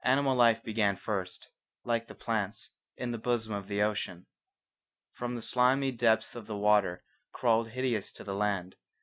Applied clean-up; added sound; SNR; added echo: none; none; none; none.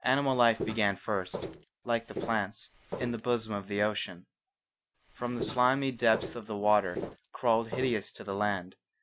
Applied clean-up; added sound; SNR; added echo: none; Walk, footsteps; 11 dB; none.